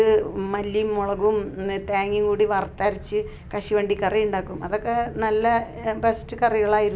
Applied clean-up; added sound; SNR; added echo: none; none; none; none.